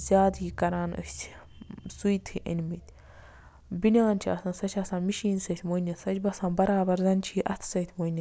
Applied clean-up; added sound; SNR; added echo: none; none; none; none.